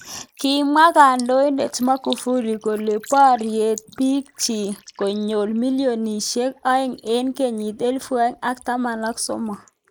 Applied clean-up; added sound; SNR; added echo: neural mask model Resemble Enhance denoiser.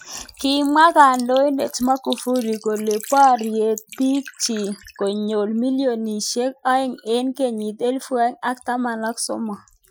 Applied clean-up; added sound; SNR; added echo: classical method Wiener filter.